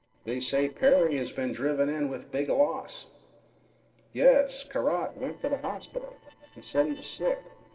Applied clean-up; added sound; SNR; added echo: neural separator model SepFormer DNS4.